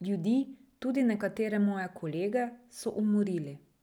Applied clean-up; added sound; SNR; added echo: none; none; none; none.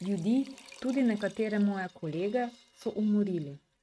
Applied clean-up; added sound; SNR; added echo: neural mask model RNNoise.